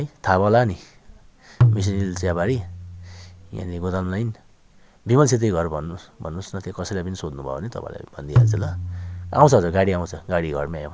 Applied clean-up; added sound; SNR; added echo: none; Tabla; 1 dB; none.